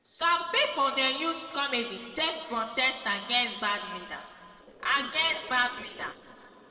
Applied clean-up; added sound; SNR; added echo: neural separator model SepFormer DNS4.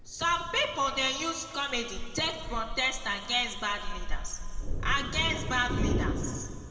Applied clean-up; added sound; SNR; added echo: none; Thunder; 2 dB; reverberation time 2.1 s.